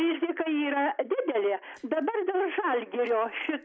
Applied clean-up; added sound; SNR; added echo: none; none; none; none.